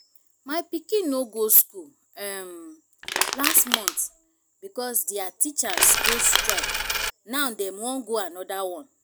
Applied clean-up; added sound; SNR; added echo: none; Crushing + Coin (dropping); -1 dB; none.